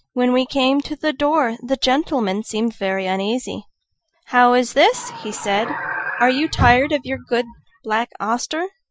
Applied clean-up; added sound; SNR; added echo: classical method Wiener filter.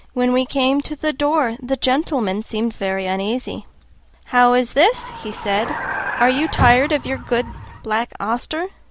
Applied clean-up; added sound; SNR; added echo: none; Vehicle; 6 dB; none.